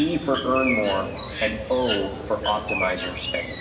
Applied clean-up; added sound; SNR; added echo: none; Bird; 6 dB; reverberation time 2.1 s.